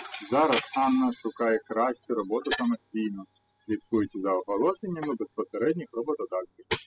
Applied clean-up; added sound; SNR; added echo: classical method spectral subtraction.